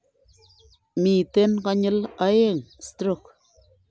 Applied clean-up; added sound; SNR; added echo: none; none; none; none.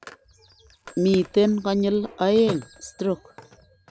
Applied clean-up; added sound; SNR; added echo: none; Telephone + Fireworks; 17 dB; none.